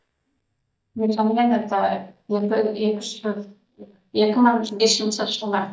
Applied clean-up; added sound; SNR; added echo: neural mask model DeepFilterNet 3.